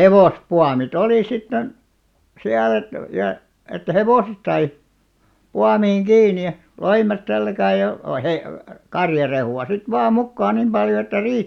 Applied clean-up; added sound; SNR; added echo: none; none; none; none.